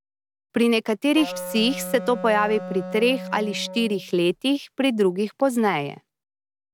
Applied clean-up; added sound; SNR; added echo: none; Wind instrument, woodwind instrument; 11 dB; none.